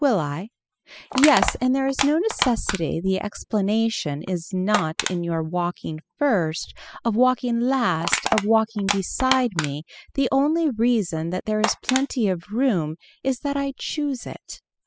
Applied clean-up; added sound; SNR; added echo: classical method spectral subtraction.